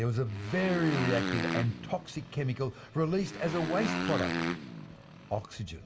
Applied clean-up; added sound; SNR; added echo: none; Motorcycle; 4 dB; reverberation time 1.6 s.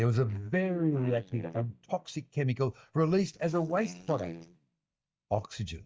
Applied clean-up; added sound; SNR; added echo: neural mask model DeepFilterNet 3.